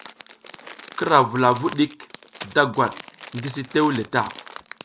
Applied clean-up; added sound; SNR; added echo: none; Crumpling, crinkling; 18 dB; none.